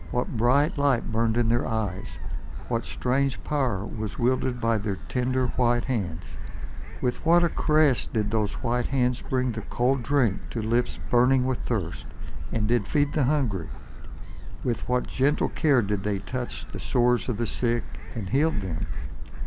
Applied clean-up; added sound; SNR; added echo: none; Gull, seagull; 1 dB; none.